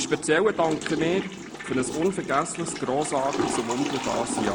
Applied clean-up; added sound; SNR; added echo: none; Toilet flush / Water; 6 dB; none.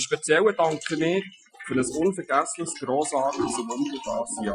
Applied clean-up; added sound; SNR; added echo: classical method Wiener filter.